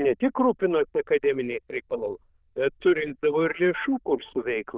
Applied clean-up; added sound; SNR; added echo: neural diffusion model UNIVERSE++.